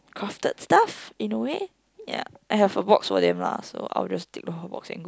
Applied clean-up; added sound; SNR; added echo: none; none; none; none.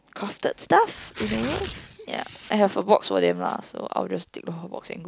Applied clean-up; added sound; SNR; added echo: none; Tearing; 15 dB; none.